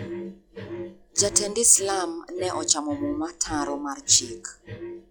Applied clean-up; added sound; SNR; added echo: classical method log-MMSE.